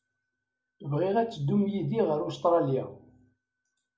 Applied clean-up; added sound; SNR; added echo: none; none; none; none.